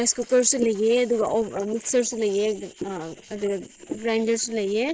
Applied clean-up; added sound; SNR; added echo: neural mask model Resemble Enhance denoiser.